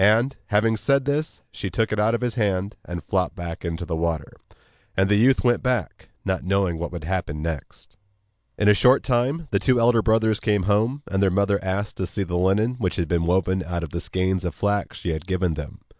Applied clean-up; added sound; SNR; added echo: none; none; none; none.